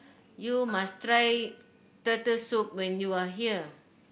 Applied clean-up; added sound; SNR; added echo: none; Piano; 19 dB; none.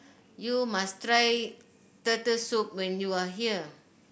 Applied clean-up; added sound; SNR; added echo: none; none; none; none.